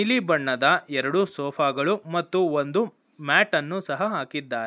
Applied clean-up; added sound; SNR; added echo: none; none; none; none.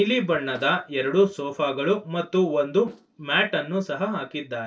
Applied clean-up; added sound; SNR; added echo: neural separator model SepFormer DNS4.